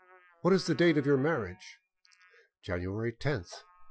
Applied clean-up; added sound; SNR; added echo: classical method Wiener filter.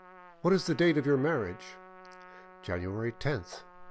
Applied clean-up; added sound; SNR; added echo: none; Trumpet; 20 dB; none.